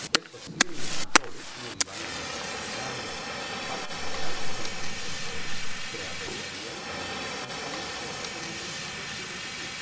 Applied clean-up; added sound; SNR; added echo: none; Fire; 2 dB; reverberation time 0.3 s.